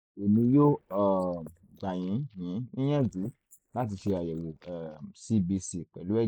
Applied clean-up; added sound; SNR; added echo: neural mask model Resemble Enhance denoiser.